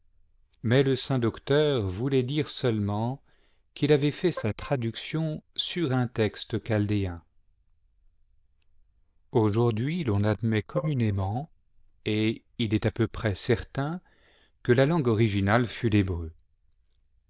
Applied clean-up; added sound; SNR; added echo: neural diffusion model UNIVERSE++.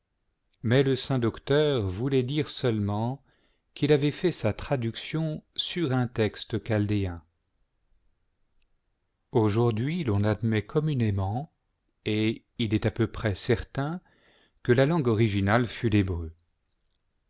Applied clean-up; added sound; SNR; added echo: none; none; none; none.